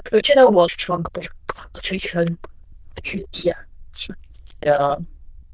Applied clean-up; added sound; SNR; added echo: neural diffusion model UNIVERSE++.